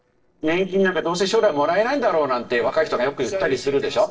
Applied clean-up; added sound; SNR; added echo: neural separator model SepFormer DNS4.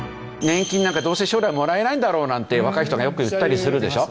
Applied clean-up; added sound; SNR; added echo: none; none; none; none.